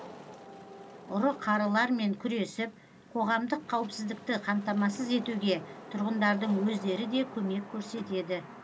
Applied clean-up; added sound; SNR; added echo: none; Wind / Rain; 16 dB; none.